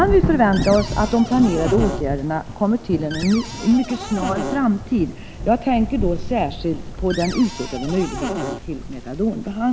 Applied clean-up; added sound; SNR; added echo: none; Thunder / Rain + Cupboard open or close; 6 dB; none.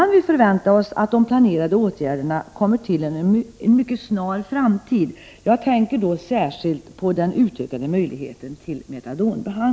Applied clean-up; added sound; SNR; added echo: none; none; none; none.